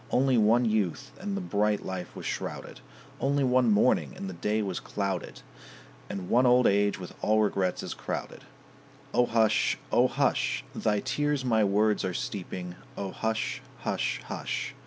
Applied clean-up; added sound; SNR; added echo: none; none; none; none.